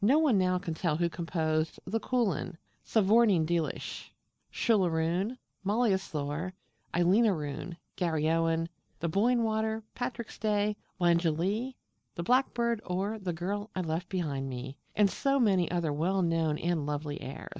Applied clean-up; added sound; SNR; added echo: none; none; none; none.